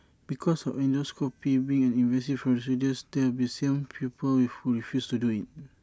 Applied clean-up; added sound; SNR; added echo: none; none; none; none.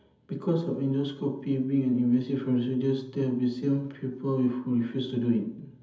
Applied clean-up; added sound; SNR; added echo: none; none; none; reverberation time 0.7 s.